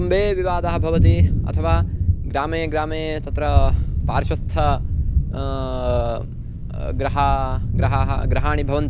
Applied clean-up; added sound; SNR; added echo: none; Thunder; -4 dB; none.